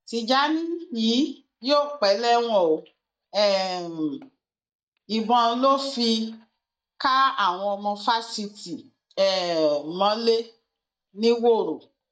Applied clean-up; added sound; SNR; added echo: neural mask model DeepFilterNet 3.